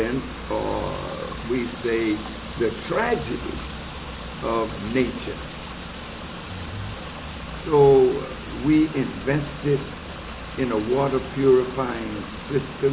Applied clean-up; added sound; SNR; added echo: none; Water; 14 dB; none.